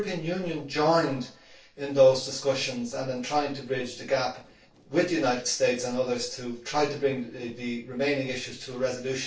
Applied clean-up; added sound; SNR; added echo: neural separator model SepFormer DNS4.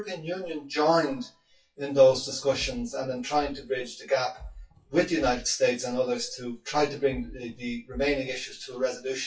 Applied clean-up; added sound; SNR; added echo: classical method WPE with log-MMSE.